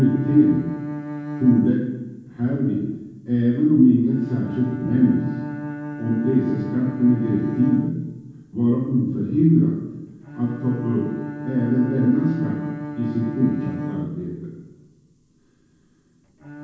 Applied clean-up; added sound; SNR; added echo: none; Bowed string instrument; 11 dB; reverberation time 1.2 s.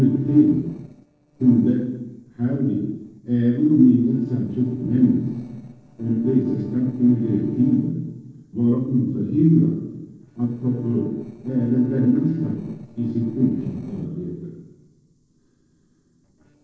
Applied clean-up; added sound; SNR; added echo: neural separator model SepFormer DNS4.